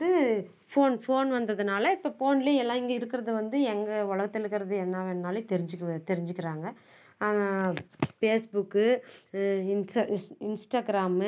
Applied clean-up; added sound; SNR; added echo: none; none; none; none.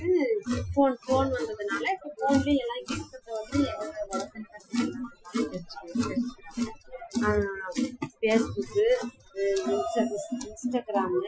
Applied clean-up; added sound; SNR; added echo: classical method Wiener filter.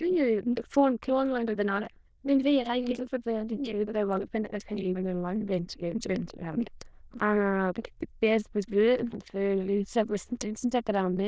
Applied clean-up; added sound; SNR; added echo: neural diffusion model UNIVERSE++.